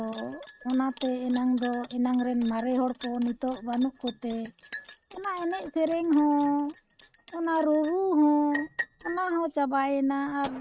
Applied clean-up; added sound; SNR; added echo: neural mask model RNNoise.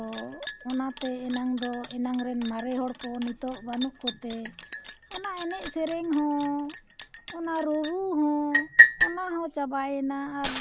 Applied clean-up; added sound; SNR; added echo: none; Liquid; -2 dB; none.